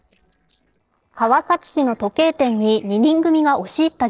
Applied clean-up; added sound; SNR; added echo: neural separator model SepFormer DNS4.